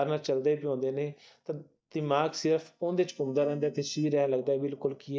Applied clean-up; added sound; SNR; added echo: neural mask model DeepFilterNet 3.